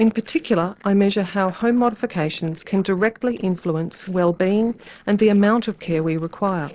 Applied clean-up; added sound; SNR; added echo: neural separator model SepFormer DNS4.